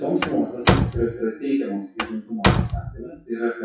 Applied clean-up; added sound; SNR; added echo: classical method WPE with log-MMSE.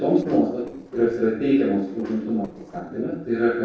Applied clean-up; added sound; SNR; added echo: neural separator model SepFormer DNS4.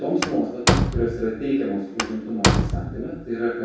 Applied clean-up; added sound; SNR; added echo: none; Slam; -1 dB; reverberation time 0.7 s.